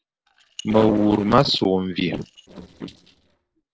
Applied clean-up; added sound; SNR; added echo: neural separator model SepFormer DNS4.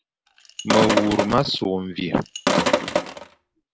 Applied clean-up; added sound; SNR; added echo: none; Sink (filling or washing); -1 dB; none.